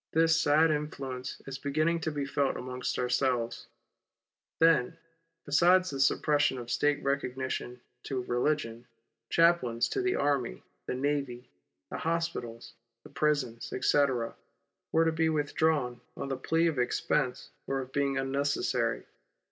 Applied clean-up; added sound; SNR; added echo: none; none; none; none.